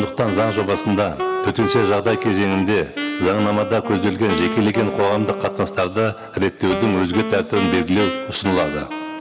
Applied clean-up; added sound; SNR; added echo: none; Wind instrument, woodwind instrument; 7 dB; none.